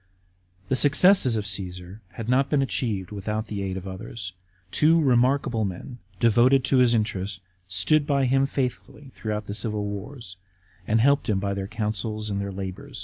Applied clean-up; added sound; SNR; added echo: none; none; none; none.